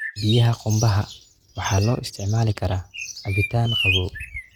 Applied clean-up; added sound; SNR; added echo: neural mask model RNNoise.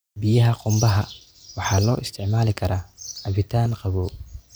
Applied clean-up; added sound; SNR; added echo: none; none; none; none.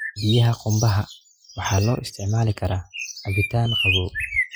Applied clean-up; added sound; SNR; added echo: classical method Wiener filter.